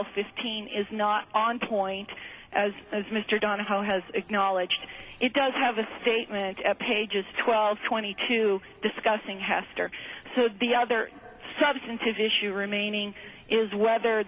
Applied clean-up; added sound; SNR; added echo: none; none; none; none.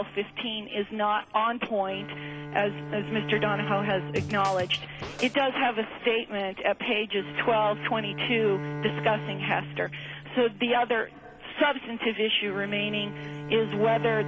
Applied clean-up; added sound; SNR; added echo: none; Scratching (performance technique) + Bowed string instrument; 10 dB; none.